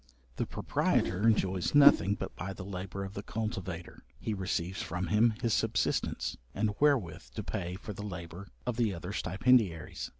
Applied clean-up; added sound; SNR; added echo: none; Whoosh, swoosh, swish; 1 dB; none.